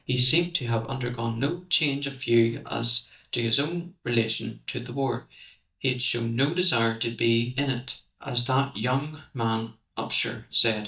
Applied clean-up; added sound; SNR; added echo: neural mask model DeepFilterNet 3.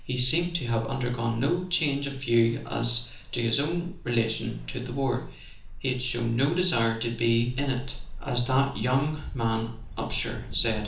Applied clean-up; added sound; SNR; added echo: none; Ocean; 11 dB; reverberation time 0.7 s.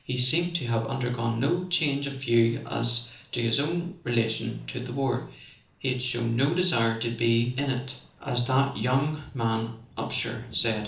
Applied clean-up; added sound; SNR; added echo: neural separator model SepFormer DNS4.